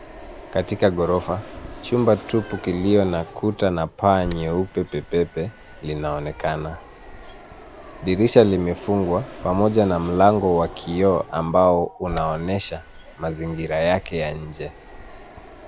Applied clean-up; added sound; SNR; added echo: none; Fixed-wing aircraft, airplane; 17 dB; none.